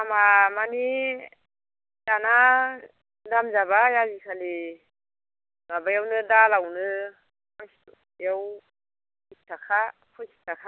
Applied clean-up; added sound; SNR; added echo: none; none; none; none.